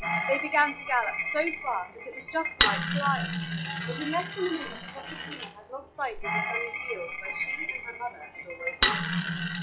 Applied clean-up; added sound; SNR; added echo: classical method log-MMSE.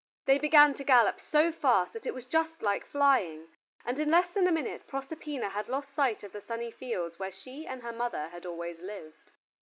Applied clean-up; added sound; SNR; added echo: none; none; none; none.